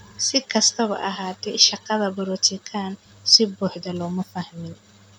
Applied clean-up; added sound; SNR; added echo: none; none; none; none.